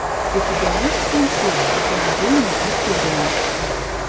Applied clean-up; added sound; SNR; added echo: none; Train; -5 dB; none.